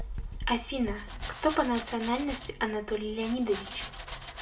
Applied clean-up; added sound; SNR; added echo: none; Domestic sounds, home sounds; 7 dB; reverberation time 0.3 s.